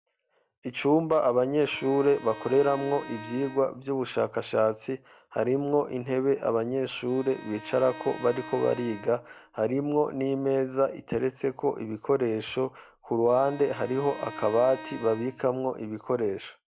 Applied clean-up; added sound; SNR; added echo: none; Bowed string instrument; 18 dB; none.